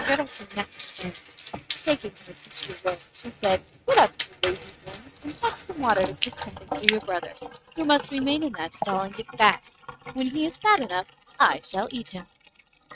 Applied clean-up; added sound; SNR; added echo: neural mask model RNNoise.